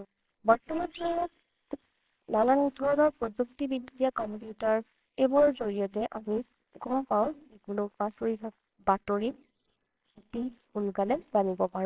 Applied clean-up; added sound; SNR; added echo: neural separator model SepFormer WHAMR!.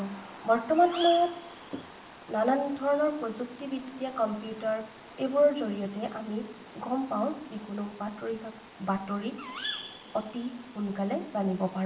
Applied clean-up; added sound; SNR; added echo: none; Bird vocalization, bird call, bird song; 14 dB; reverberation time 0.7 s.